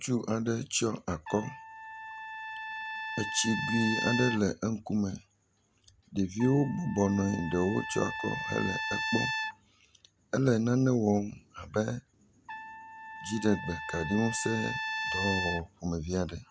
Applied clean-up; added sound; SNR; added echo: none; Trumpet; 5 dB; none.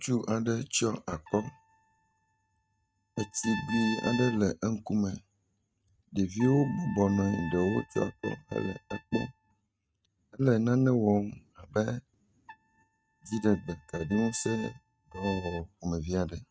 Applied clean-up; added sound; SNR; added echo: neural mask model RNNoise.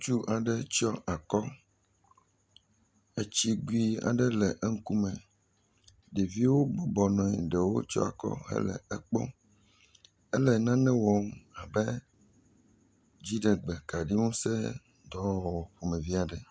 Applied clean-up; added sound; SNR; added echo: none; none; none; none.